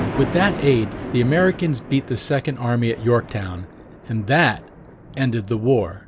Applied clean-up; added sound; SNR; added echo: none; Thunder; 11 dB; none.